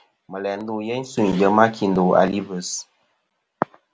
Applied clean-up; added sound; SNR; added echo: none; none; none; none.